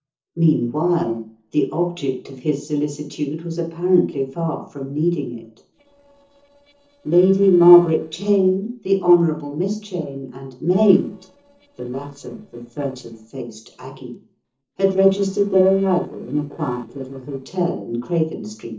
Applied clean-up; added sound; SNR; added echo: neural separator model SepFormer DNS4.